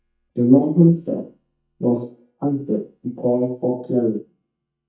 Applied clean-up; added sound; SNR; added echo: neural mask model DeepFilterNet 3.